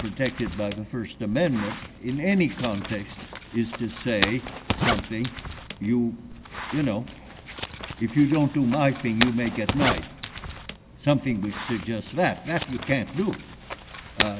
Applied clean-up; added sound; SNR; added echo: none; Zipper (clothing); 7 dB; none.